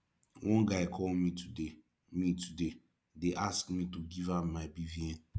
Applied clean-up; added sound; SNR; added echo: none; none; none; none.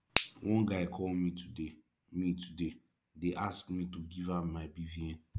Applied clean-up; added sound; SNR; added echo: none; Finger snapping; -3 dB; none.